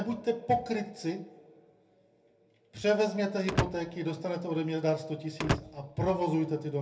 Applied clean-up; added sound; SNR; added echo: none; Slam / Wood; 5 dB; reverberation time 0.3 s.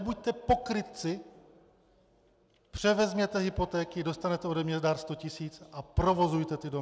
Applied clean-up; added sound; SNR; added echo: none; none; none; none.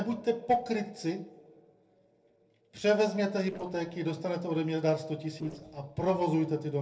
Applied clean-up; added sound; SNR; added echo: neural separator model SepFormer DNS4.